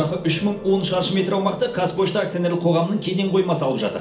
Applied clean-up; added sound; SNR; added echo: none; Musical instrument; 16 dB; reverberation time 0.4 s.